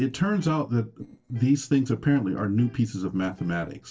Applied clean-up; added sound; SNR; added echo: neural separator model SepFormer DNS4.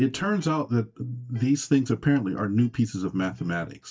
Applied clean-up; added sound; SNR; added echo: neural mask model DeepFilterNet 3.